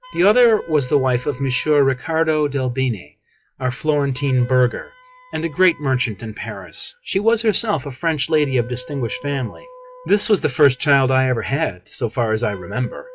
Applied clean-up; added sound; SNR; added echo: classical method log-MMSE.